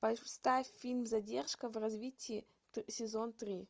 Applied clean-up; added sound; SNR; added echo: none; none; none; none.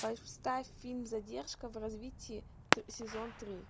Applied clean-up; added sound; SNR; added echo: none; Fireworks; -1 dB; none.